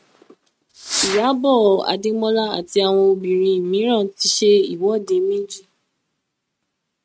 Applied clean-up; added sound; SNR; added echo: neural mask model RNNoise.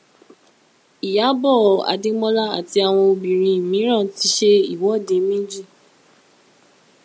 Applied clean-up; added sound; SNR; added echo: none; none; none; none.